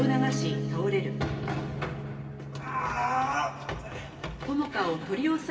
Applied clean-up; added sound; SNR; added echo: none; Acoustic guitar / Strum; 4 dB; reverberation time 2.8 s.